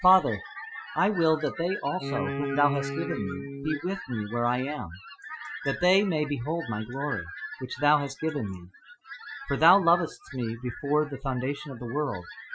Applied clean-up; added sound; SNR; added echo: classical method Wiener filter.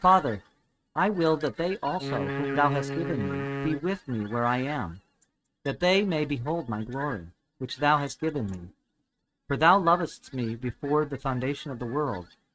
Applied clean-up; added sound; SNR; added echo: neural mask model RNNoise.